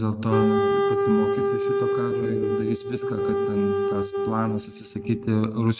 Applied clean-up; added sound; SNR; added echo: neural mask model RNNoise.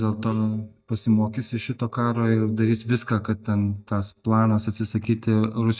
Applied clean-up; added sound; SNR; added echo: neural mask model DeepFilterNet 3.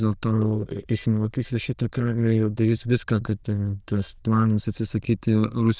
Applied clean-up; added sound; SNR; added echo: neural diffusion model UNIVERSE++.